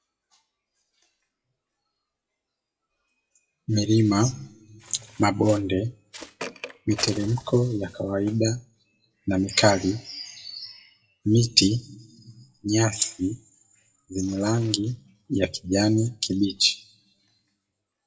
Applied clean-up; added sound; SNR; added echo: classical method WPE with log-MMSE.